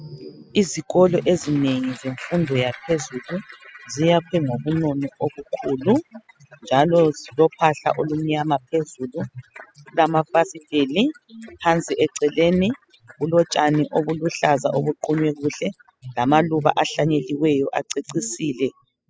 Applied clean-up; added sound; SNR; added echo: classical method spectral subtraction.